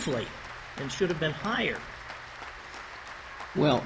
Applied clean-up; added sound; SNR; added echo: none; Applause; 11 dB; none.